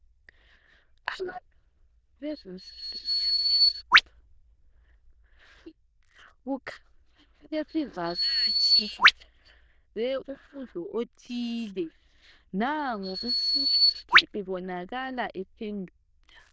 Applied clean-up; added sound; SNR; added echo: neural diffusion model UNIVERSE++.